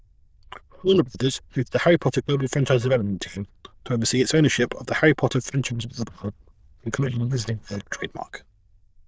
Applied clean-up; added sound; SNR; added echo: neural diffusion model UNIVERSE++.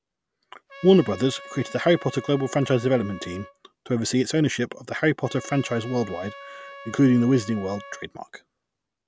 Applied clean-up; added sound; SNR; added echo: none; Trumpet; 18 dB; none.